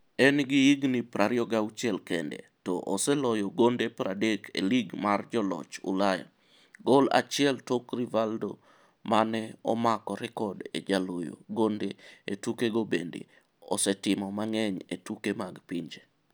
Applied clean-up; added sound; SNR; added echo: none; none; none; none.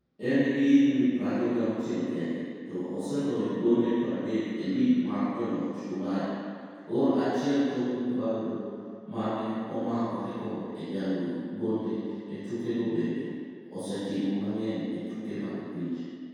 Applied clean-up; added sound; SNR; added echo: none; none; none; reverberation time 2.0 s.